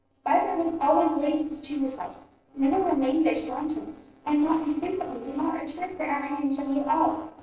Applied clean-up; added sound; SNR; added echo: neural separator model SepFormer DNS4.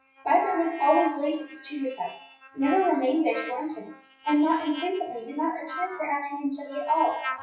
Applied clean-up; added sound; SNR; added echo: classical method WPE with log-MMSE.